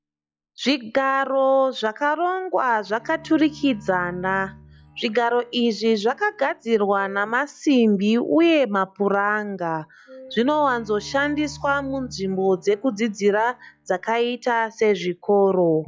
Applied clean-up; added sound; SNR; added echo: classical method log-MMSE.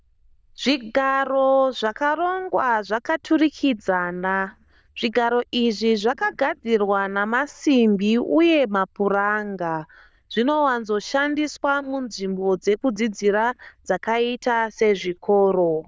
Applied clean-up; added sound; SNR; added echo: neural diffusion model UNIVERSE++.